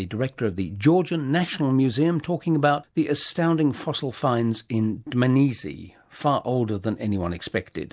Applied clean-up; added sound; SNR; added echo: none; none; none; none.